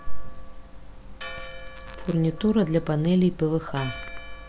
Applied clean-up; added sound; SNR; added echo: none; Church bell; 18 dB; none.